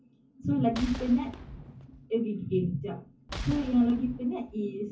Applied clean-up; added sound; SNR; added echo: none; Boom; 11 dB; reverberation time 0.3 s.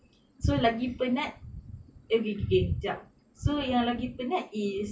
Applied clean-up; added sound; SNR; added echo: none; none; none; none.